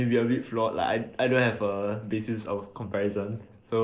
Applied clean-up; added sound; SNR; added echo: neural separator model SepFormer DNS4.